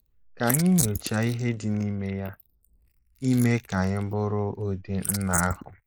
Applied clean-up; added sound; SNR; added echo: neural mask model Resemble Enhance denoiser.